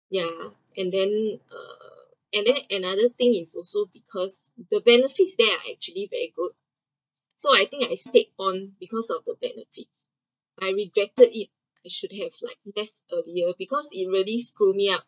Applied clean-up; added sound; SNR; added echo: neural mask model DeepFilterNet 3.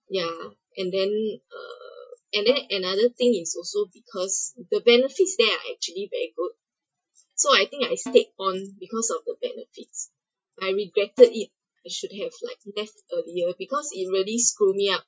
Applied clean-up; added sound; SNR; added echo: classical method Wiener filter.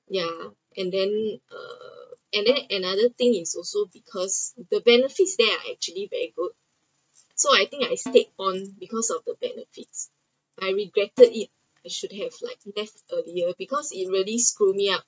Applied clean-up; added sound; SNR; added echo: neural mask model RNNoise.